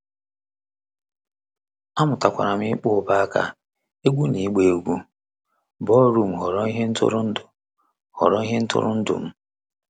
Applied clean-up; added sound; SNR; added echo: none; none; none; none.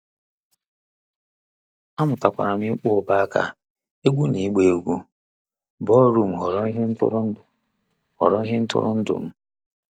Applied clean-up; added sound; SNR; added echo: neural mask model DeepFilterNet 3.